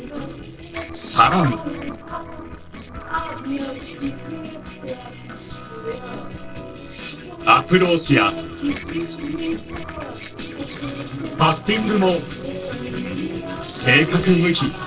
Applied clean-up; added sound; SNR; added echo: neural separator model SepFormer DNS4.